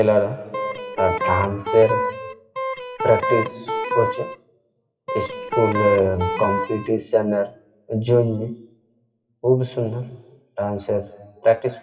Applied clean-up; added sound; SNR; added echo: classical method WPE with log-MMSE.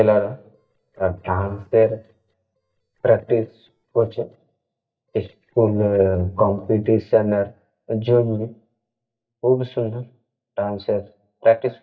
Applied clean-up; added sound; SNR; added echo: neural mask model DeepFilterNet 3.